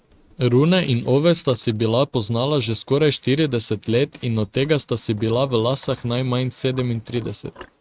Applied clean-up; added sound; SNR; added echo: neural mask model RNNoise.